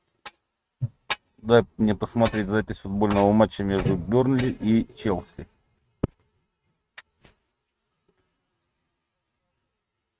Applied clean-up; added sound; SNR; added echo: neural mask model RNNoise.